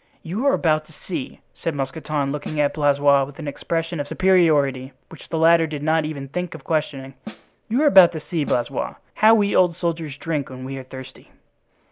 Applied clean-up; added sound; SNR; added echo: none; Snare drum; 15 dB; none.